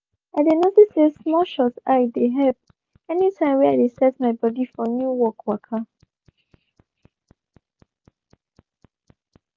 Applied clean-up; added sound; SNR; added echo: none; none; none; none.